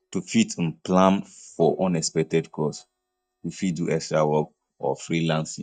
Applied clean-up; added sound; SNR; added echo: neural mask model DeepFilterNet 3.